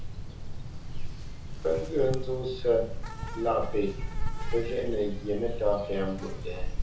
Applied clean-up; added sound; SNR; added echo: none; Insect; 0 dB; reverberation time 0.6 s.